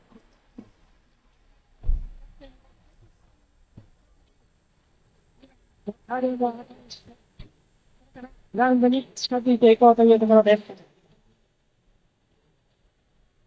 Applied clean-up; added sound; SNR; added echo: neural mask model DeepFilterNet 3.